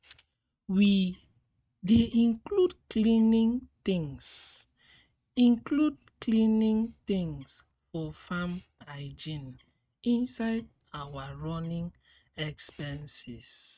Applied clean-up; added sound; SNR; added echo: neural mask model RNNoise.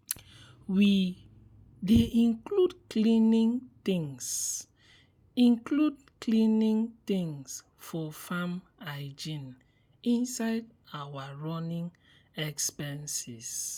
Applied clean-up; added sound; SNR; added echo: none; none; none; none.